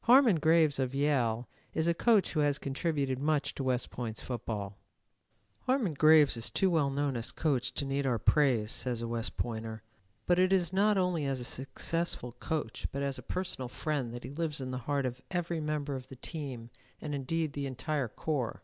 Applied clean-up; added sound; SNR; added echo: none; none; none; none.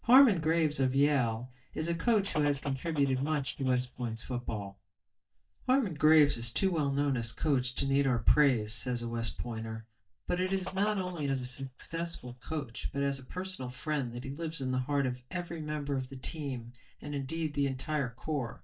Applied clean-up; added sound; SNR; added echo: neural mask model DeepFilterNet 3.